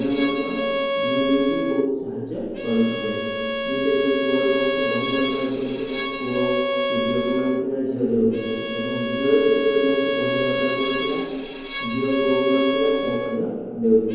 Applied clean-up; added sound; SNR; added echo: none; Bowed string instrument; 4 dB; reverberation time 2.2 s.